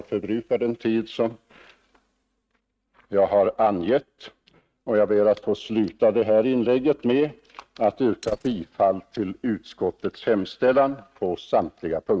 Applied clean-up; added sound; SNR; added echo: neural mask model RNNoise.